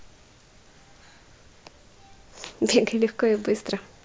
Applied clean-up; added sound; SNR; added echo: none; none; none; none.